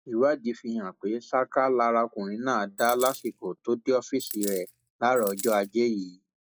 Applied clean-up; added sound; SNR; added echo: classical method log-MMSE.